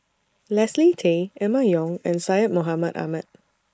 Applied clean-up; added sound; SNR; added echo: neural mask model Resemble Enhance denoiser.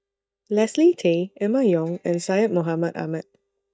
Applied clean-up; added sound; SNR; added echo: neural mask model DeepFilterNet 3.